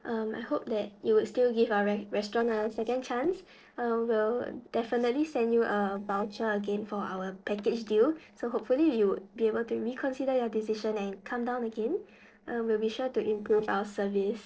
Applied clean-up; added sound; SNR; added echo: neural separator model SepFormer DNS4.